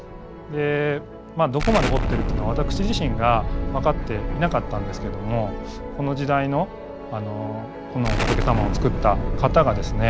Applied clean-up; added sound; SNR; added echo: none; Explosion; 3 dB; none.